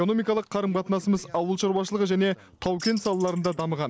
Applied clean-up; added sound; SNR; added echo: neural mask model Resemble Enhance denoiser.